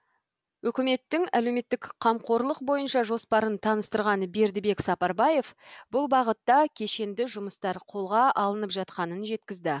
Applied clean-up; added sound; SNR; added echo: none; none; none; none.